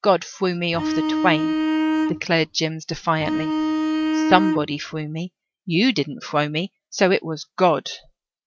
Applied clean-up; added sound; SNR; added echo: neural mask model RNNoise.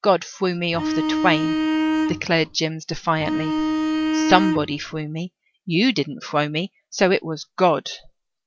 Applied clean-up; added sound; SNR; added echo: none; Bowed string instrument; 0 dB; none.